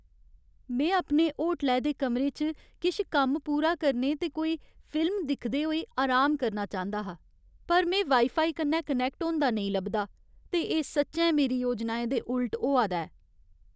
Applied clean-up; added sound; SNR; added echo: none; none; none; none.